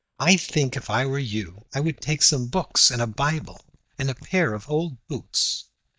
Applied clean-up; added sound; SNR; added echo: neural mask model DeepFilterNet 3.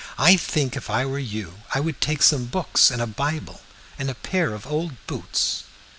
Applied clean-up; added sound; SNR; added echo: none; none; none; none.